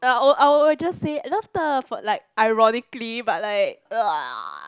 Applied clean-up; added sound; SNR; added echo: none; none; none; none.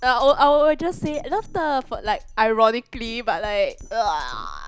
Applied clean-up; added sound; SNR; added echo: none; Drum kit; 17 dB; none.